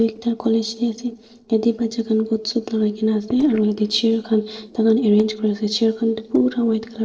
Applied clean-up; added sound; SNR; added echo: neural separator model SepFormer DNS4.